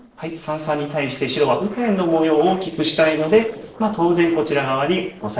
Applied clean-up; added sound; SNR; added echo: neural separator model SepFormer DNS4.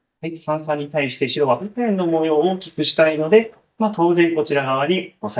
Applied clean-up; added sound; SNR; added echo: neural mask model DeepFilterNet 3.